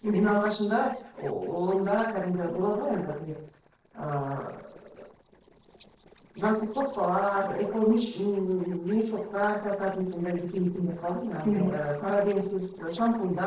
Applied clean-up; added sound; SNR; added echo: neural separator model SepFormer DNS4.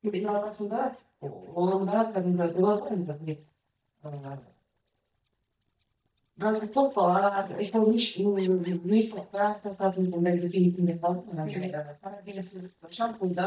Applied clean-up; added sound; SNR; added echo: neural mask model DeepFilterNet 3.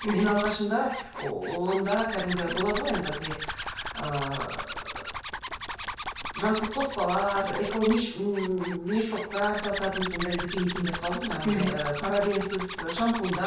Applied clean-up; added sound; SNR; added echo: none; Zipper (clothing); 7 dB; reverberation time 0.5 s.